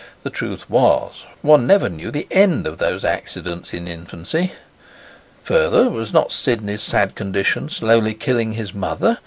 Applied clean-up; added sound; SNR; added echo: none; none; none; none.